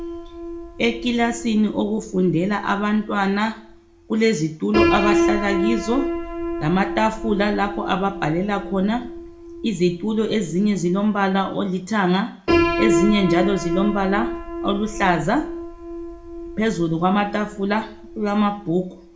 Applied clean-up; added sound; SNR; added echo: none; Piano; 5 dB; reverberation time 0.4 s.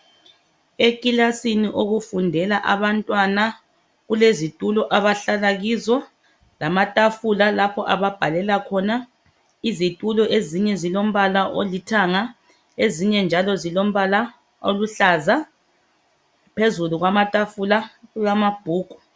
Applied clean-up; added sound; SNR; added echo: none; none; none; none.